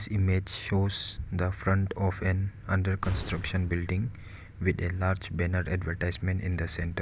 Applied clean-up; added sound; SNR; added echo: none; Boom; 16 dB; none.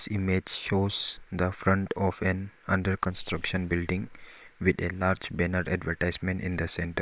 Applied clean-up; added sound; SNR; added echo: neural separator model SepFormer WHAM!.